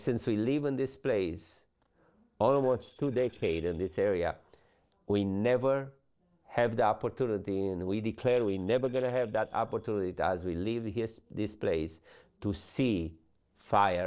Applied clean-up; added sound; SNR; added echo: neural separator model SepFormer DNS4.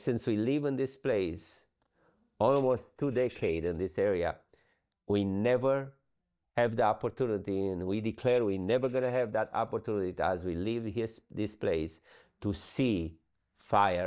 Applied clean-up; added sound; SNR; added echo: neural mask model DeepFilterNet 3.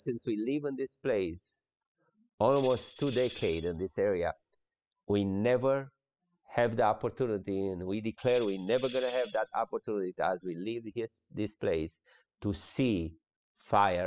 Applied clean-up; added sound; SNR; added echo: classical method spectral subtraction.